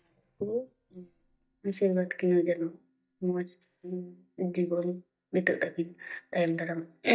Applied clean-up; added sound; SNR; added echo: neural mask model DeepFilterNet 3.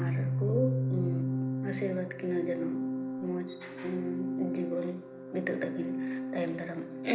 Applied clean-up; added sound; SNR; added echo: none; Organ; -1 dB; reverberation time 1.1 s.